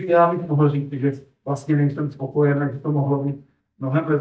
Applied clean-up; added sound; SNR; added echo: neural mask model DeepFilterNet 3.